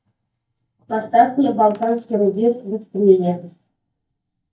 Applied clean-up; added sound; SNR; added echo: neural mask model DeepFilterNet 3.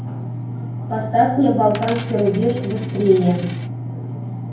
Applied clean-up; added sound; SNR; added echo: none; Coin (dropping); 19 dB; reverberation time 0.9 s.